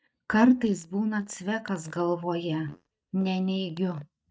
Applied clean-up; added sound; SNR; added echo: neural mask model DeepFilterNet 3.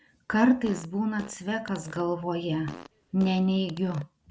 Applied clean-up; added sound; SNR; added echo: none; Fart; 19 dB; none.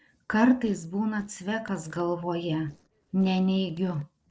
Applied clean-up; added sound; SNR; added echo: neural separator model SepFormer DNS4.